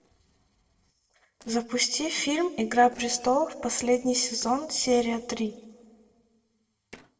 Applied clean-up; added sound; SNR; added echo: neural separator model SepFormer DNS4.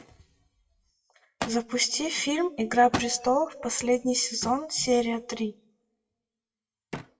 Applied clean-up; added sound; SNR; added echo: classical method WPE with log-MMSE.